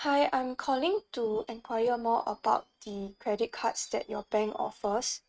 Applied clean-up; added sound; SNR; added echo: neural mask model RNNoise.